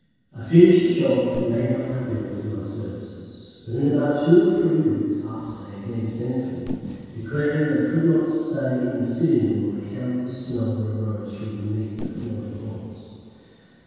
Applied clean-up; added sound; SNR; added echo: none; Fireworks; 19 dB; reverberation time 2.0 s.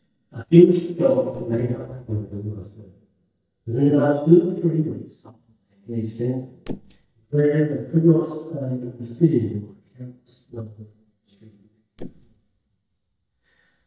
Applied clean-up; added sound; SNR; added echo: neural mask model DeepFilterNet 3.